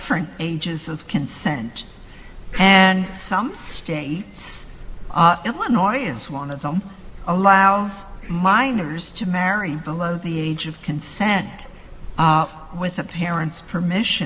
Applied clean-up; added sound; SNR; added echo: none; none; none; none.